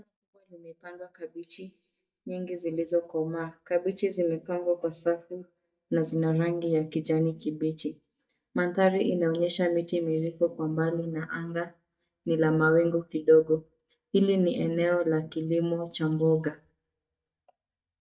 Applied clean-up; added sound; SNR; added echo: neural mask model DeepFilterNet 3.